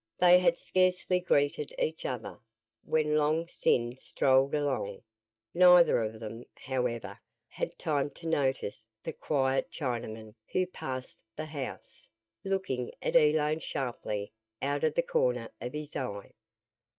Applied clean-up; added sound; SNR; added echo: neural mask model DeepFilterNet 3.